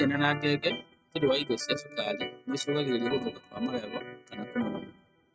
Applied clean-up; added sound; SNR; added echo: neural mask model RNNoise.